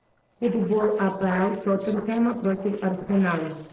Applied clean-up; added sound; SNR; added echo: neural separator model SepFormer DNS4.